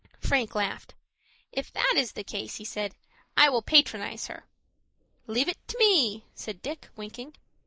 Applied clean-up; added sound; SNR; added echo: neural mask model Resemble Enhance denoiser.